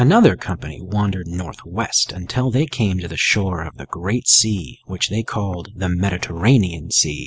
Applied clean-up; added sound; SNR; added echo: none; none; none; none.